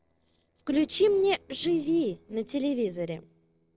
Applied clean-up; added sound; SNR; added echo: neural separator model SepFormer DNS4.